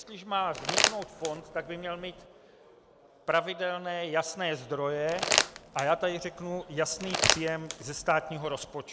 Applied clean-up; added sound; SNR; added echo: none; Crumpling, crinkling; 0 dB; none.